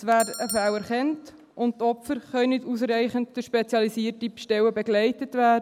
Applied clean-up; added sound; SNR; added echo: none; Bell; 15 dB; none.